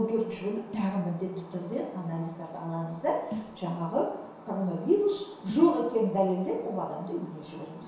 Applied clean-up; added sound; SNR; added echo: none; Snare drum; 15 dB; reverberation time 0.7 s.